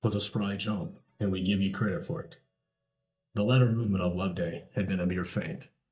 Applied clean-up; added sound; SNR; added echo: neural mask model DeepFilterNet 3.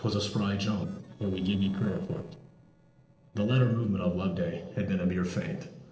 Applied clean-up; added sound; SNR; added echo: neural separator model SepFormer DNS4.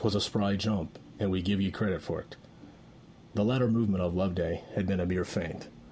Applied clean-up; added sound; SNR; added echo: none; none; none; none.